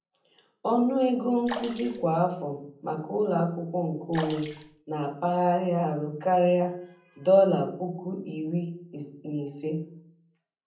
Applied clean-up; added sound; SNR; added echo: none; Sink (filling or washing) / Water / Splash, splatter; 11 dB; reverberation time 0.6 s.